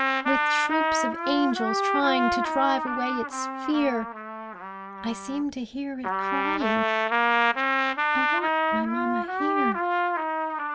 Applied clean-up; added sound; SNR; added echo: none; Trumpet; -4 dB; none.